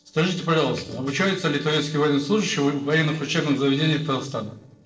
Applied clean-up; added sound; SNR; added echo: neural separator model SepFormer DNS4.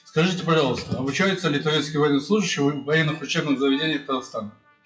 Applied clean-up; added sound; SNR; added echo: classical method WPE with log-MMSE.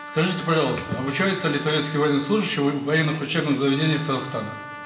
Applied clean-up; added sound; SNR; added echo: none; Trumpet; 15 dB; reverberation time 1.1 s.